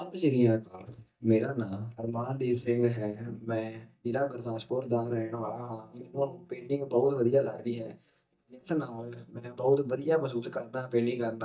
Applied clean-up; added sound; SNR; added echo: neural mask model DeepFilterNet 3.